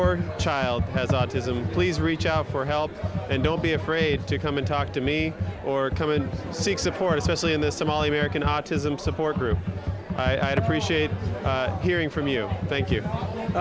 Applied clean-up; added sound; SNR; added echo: none; Computer keyboard; 4 dB; none.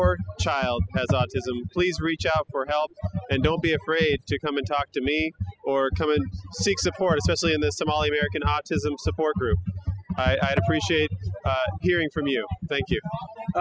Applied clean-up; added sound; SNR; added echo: classical method spectral subtraction.